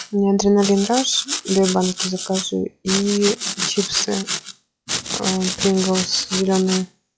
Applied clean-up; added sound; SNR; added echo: classical method log-MMSE.